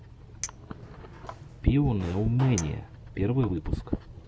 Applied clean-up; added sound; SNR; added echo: none; Chink, clink + Drawer open or close; 16 dB; none.